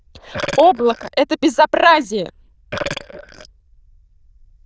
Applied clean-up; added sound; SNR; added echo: neural diffusion model UNIVERSE++.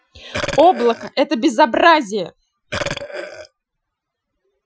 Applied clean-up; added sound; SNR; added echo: classical method Wiener filter.